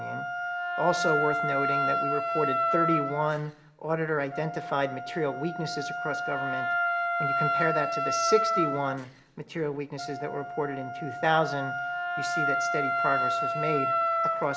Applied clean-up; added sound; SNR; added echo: none; Wind instrument, woodwind instrument; -1 dB; reverberation time 0.5 s.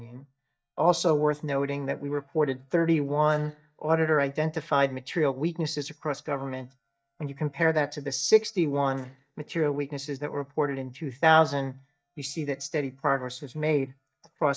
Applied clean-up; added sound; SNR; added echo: neural mask model DeepFilterNet 3.